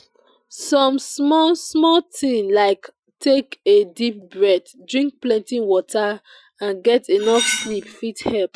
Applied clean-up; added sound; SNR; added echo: classical method Wiener filter.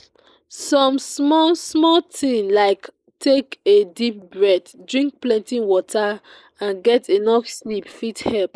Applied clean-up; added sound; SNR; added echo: neural mask model Resemble Enhance denoiser.